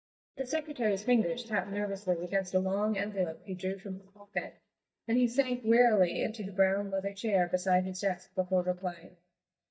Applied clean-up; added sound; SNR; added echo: neural mask model DeepFilterNet 3.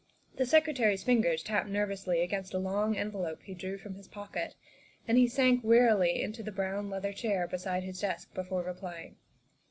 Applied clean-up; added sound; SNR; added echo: none; none; none; none.